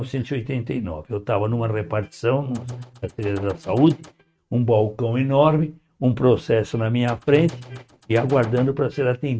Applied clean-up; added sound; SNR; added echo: neural mask model RNNoise.